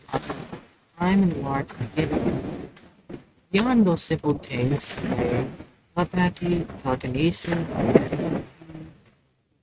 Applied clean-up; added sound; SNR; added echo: neural mask model RNNoise.